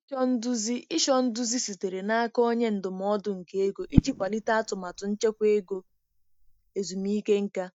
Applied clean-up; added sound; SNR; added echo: neural mask model DeepFilterNet 3.